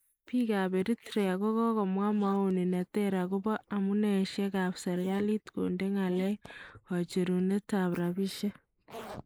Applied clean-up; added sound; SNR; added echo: neural mask model Resemble Enhance denoiser.